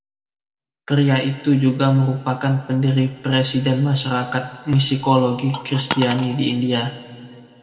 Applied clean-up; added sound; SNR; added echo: none; Coin (dropping); 10 dB; reverberation time 2.0 s.